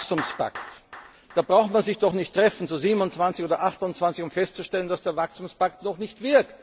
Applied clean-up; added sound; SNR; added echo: none; Clapping; 19 dB; none.